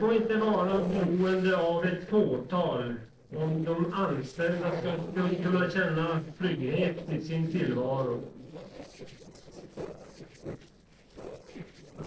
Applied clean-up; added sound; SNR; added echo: neural separator model SepFormer DNS4.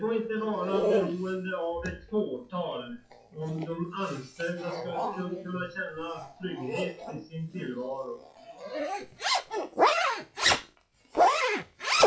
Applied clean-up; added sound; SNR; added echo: classical method WPE with log-MMSE.